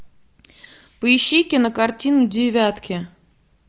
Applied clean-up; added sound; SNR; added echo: none; none; none; none.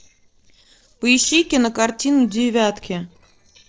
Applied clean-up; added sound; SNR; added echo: neural separator model SepFormer DNS4.